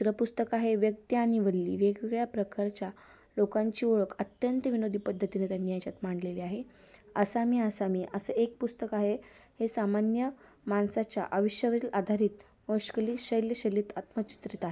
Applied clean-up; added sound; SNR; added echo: none; none; none; none.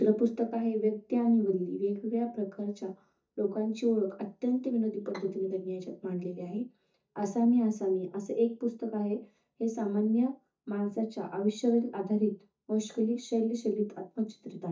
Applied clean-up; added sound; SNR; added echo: neural mask model DeepFilterNet 3.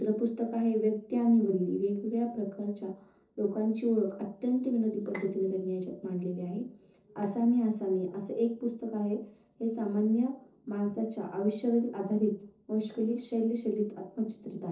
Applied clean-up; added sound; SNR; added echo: neural separator model SepFormer DNS4.